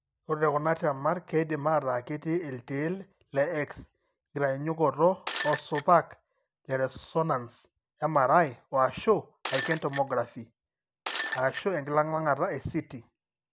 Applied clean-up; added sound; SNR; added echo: none; Shatter; -5 dB; none.